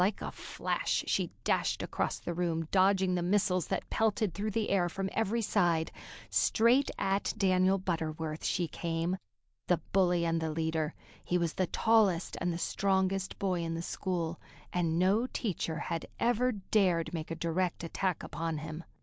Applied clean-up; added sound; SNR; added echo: none; none; none; none.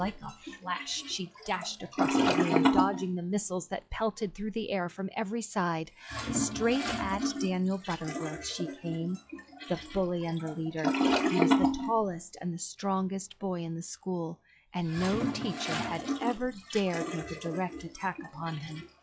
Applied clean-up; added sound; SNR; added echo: classical method log-MMSE.